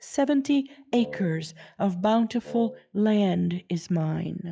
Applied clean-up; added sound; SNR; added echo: classical method log-MMSE.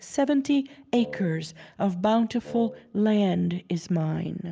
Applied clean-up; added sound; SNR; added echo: none; Wind instrument, woodwind instrument; 16 dB; none.